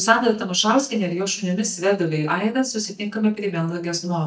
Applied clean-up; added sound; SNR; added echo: neural mask model DeepFilterNet 3.